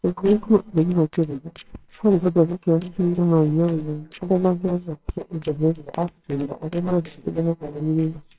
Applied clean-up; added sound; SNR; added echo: neural separator model SepFormer WHAMR!.